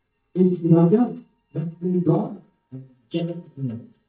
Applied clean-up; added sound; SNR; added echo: neural mask model DeepFilterNet 3.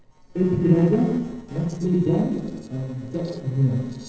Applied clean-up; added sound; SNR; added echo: neural separator model SepFormer DNS4.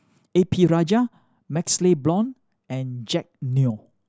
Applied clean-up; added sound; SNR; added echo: none; none; none; none.